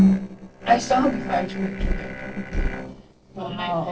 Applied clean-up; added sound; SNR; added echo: neural separator model SepFormer DNS4.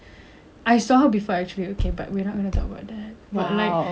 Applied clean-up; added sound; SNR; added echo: none; none; none; none.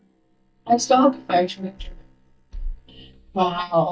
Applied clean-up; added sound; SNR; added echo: neural mask model DeepFilterNet 3.